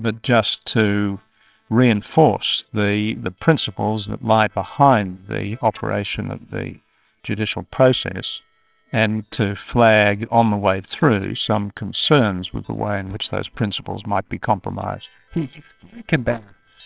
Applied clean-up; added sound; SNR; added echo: neural separator model SepFormer WHAMR!.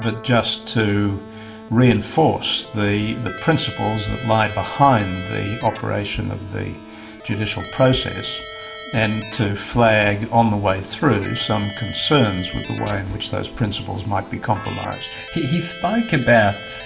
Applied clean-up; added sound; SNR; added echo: none; Keyboard (musical); 15 dB; reverberation time 0.8 s.